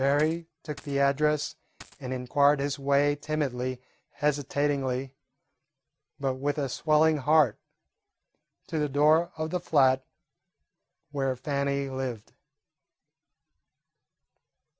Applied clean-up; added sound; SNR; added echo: none; Coin (dropping); 20 dB; none.